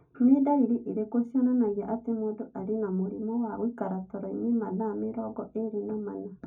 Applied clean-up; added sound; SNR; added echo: none; none; none; reverberation time 0.3 s.